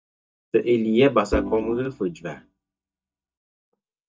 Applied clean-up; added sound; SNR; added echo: neural mask model DeepFilterNet 3.